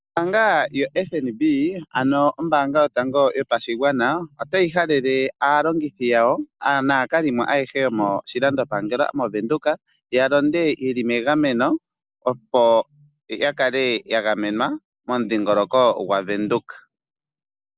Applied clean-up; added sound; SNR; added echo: none; none; none; none.